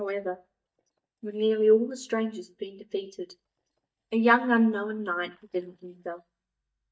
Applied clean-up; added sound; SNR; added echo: neural mask model DeepFilterNet 3.